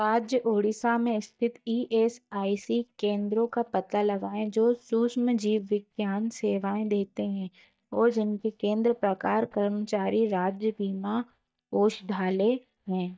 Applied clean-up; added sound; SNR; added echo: neural mask model DeepFilterNet 3.